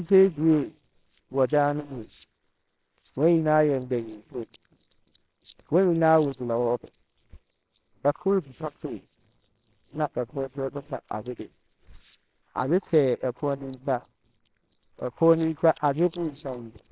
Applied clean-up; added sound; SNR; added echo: neural separator model SepFormer WHAMR!.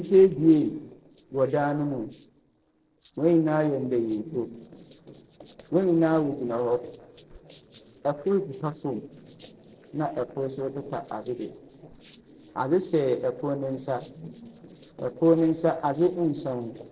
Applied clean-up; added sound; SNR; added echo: neural separator model SepFormer DNS4.